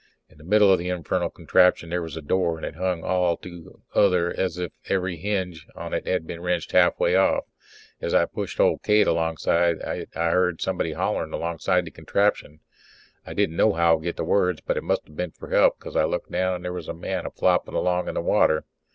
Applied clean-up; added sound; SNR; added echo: none; none; none; none.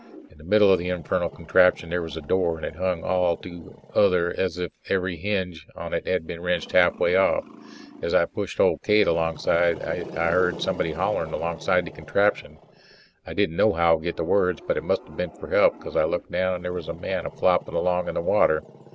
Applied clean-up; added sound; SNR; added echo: none; Growling; 19 dB; none.